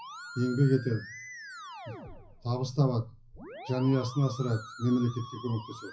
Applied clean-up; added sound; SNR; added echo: classical method WPE with log-MMSE.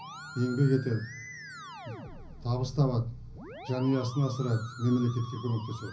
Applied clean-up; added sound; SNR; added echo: none; Musical instrument; 14 dB; reverberation time 0.5 s.